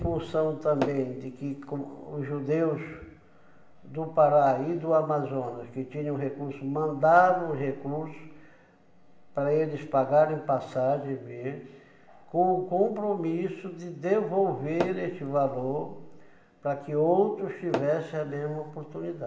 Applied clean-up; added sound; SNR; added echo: none; Tap / Hammer; 9 dB; reverberation time 0.9 s.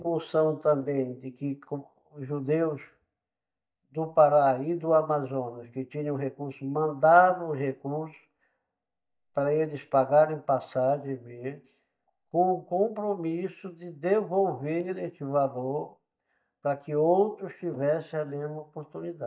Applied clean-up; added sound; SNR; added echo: neural mask model DeepFilterNet 3.